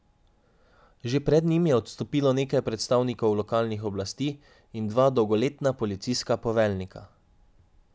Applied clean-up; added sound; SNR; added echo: none; none; none; none.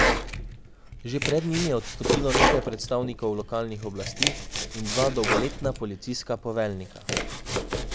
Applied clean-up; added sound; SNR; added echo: none; Domestic sounds, home sounds; -1 dB; none.